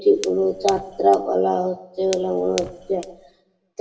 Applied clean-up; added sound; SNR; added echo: none; Fire; 19 dB; reverberation time 0.8 s.